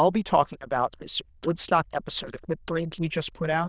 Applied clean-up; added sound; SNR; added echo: neural diffusion model UNIVERSE++.